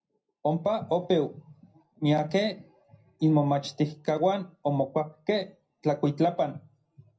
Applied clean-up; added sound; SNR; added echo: none; none; none; reverberation time 0.4 s.